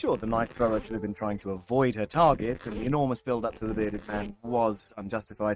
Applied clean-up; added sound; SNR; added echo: neural mask model RNNoise.